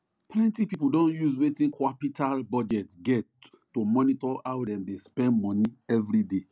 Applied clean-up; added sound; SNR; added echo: none; none; none; none.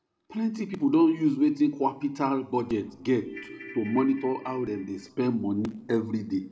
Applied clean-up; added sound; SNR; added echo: none; Ringtone / Keyboard (musical); 16 dB; reverberation time 1.7 s.